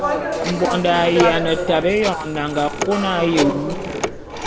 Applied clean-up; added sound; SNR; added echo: none; Telephone; 3 dB; none.